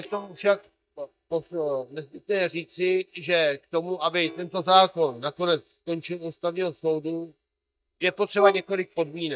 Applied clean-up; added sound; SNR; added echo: neural mask model DeepFilterNet 3.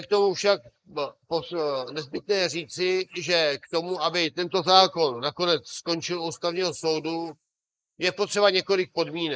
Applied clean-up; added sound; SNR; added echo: neural mask model Resemble Enhance denoiser.